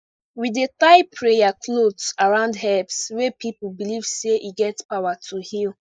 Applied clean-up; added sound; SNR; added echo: neural mask model Resemble Enhance denoiser.